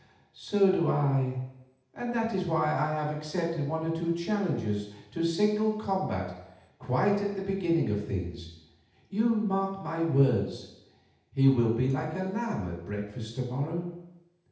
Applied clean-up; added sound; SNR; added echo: none; none; none; reverberation time 0.8 s.